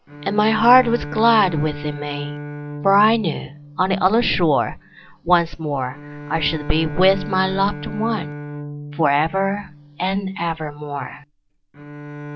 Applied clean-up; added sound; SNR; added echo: none; Bowed string instrument; 12 dB; none.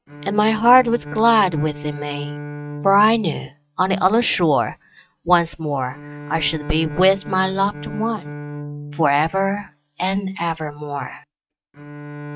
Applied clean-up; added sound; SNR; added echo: neural mask model RNNoise.